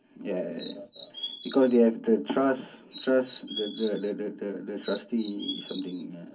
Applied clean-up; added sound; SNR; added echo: none; Chirp, tweet; 13 dB; reverberation time 0.4 s.